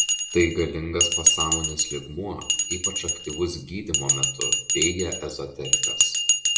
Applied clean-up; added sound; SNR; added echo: none; Bell; -5 dB; reverberation time 0.5 s.